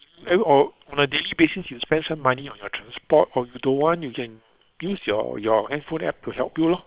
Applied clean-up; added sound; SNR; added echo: neural separator model SepFormer WHAM!.